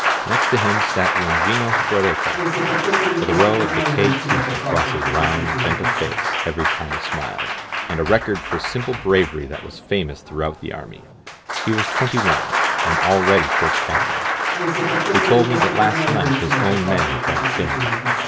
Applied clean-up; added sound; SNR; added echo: none; Applause; -2 dB; none.